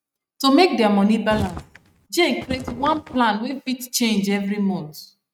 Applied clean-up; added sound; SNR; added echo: neural mask model RNNoise.